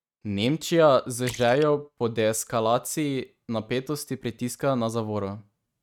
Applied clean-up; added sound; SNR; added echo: neural mask model RNNoise.